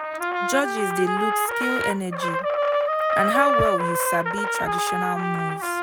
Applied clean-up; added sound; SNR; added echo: none; Trumpet; -4 dB; none.